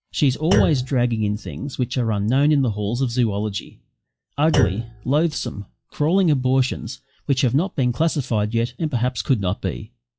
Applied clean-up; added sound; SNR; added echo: classical method log-MMSE.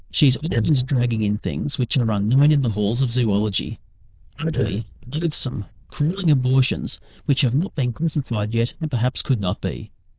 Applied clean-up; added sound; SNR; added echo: neural diffusion model UNIVERSE++.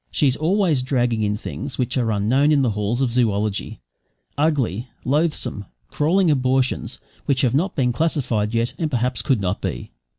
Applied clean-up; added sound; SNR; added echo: none; none; none; none.